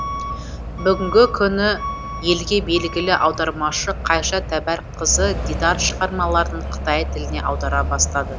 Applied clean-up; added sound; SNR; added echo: none; Alarm / Truck; 6 dB; none.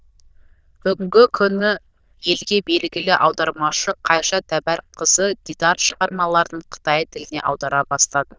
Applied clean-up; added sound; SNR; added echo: neural diffusion model UNIVERSE++.